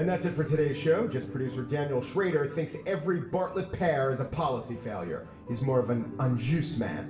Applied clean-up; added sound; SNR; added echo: none; Bowed string instrument; 16 dB; reverberation time 0.6 s.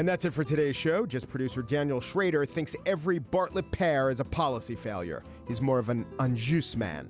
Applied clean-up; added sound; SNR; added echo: none; none; none; none.